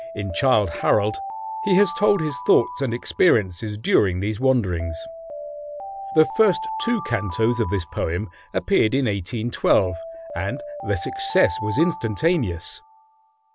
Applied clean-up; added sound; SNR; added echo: none; Alarm; 11 dB; none.